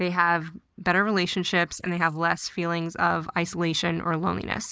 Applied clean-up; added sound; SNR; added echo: neural mask model Resemble Enhance denoiser.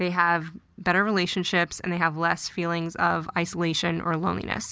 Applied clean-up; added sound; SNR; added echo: none; none; none; none.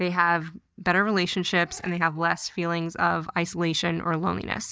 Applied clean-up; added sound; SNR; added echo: neural mask model DeepFilterNet 3.